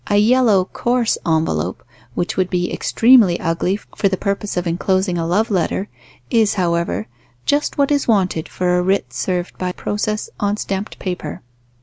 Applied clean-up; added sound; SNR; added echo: none; none; none; none.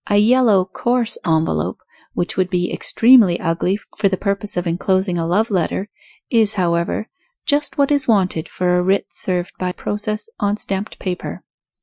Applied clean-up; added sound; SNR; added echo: classical method Wiener filter.